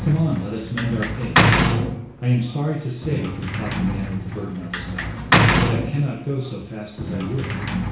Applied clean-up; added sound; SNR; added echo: none; Sliding door / Slam; -3 dB; reverberation time 0.6 s.